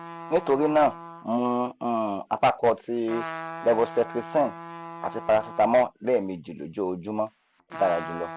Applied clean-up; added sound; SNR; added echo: none; Trumpet; 14 dB; none.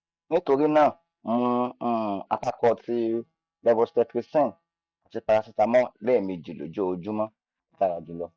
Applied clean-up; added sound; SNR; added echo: neural mask model DeepFilterNet 3.